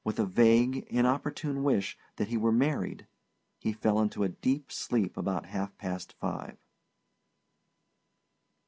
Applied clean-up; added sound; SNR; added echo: none; none; none; none.